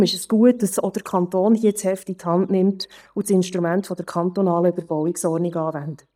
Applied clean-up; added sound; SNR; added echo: neural mask model DeepFilterNet 3.